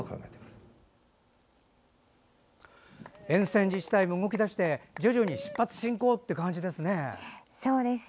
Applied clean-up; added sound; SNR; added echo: none; Applause / Cheering / Clapping; 15 dB; none.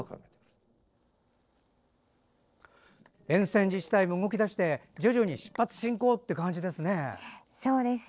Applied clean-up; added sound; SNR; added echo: neural separator model SepFormer DNS4.